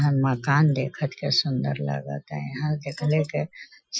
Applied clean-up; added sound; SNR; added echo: classical method Wiener filter.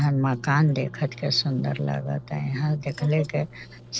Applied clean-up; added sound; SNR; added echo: neural separator model SepFormer DNS4.